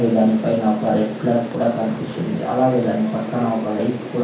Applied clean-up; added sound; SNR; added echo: none; Rain; 12 dB; reverberation time 0.6 s.